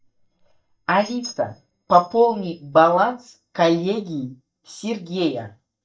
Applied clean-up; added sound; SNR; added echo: neural mask model DeepFilterNet 3.